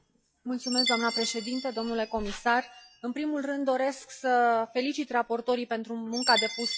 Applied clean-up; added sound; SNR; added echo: classical method log-MMSE.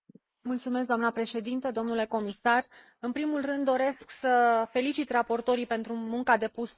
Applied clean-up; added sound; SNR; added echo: neural mask model Resemble Enhance denoiser.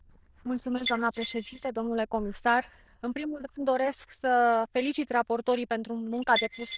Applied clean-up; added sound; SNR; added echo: neural diffusion model UNIVERSE++.